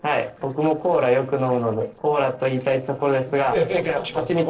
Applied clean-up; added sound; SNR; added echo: neural separator model SepFormer DNS4.